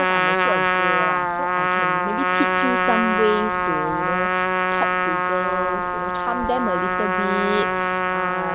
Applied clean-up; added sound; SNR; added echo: none; Trumpet; -5 dB; none.